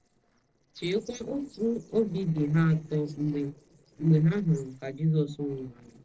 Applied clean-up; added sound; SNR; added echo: neural separator model SepFormer DNS4.